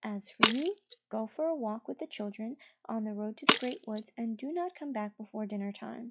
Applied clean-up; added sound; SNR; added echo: classical method log-MMSE.